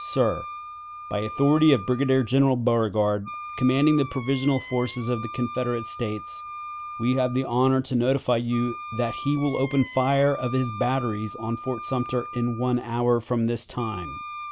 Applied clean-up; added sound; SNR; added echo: none; Wind instrument, woodwind instrument; 13 dB; none.